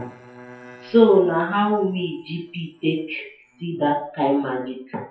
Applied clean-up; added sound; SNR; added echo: classical method WPE with log-MMSE.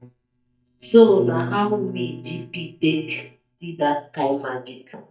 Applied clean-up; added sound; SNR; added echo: neural mask model DeepFilterNet 3.